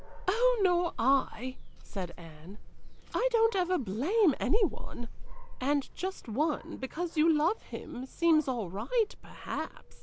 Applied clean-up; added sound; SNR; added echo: none; Dog; 4 dB; none.